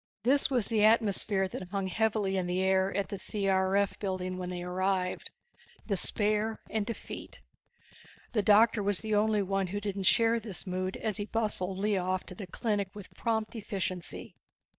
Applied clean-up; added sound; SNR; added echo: neural mask model DeepFilterNet 3.